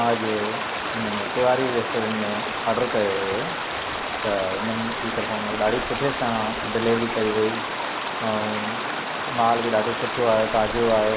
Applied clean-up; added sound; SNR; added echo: none; Stream; 3 dB; none.